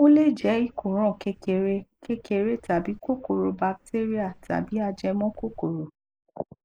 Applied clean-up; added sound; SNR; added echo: neural mask model Resemble Enhance denoiser.